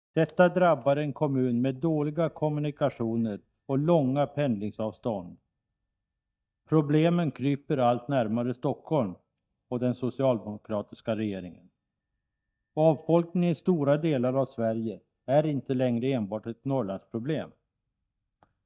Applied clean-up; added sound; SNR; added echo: neural mask model DeepFilterNet 3.